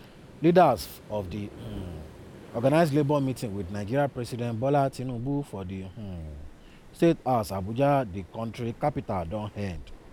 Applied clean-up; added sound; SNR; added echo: none; Waves, surf; 19 dB; none.